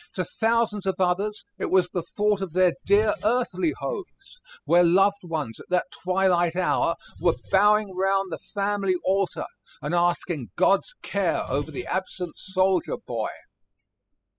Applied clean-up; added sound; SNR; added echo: classical method spectral subtraction.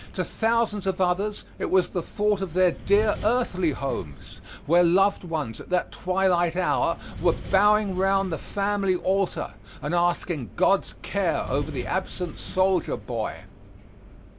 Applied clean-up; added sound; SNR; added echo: none; Wind; 14 dB; none.